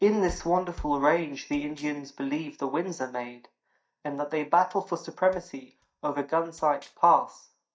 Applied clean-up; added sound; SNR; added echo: neural mask model DeepFilterNet 3.